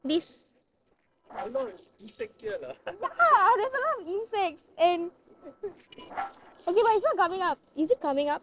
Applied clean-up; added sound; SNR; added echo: neural separator model SepFormer DNS4.